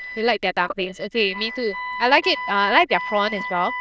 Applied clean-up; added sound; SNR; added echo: neural diffusion model UNIVERSE++.